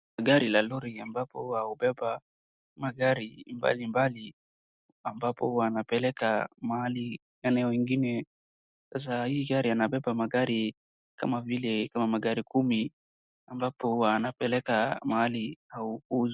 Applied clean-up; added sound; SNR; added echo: none; none; none; none.